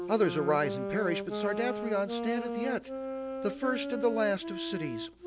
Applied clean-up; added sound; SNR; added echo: none; Wind instrument, woodwind instrument; 4 dB; none.